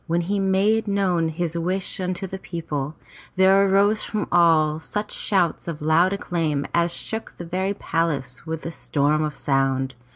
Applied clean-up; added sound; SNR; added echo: none; none; none; none.